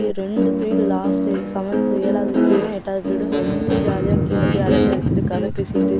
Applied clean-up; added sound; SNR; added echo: none; Guitar; -1 dB; none.